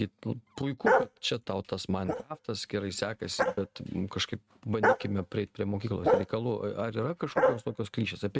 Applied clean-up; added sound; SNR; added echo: neural mask model RNNoise.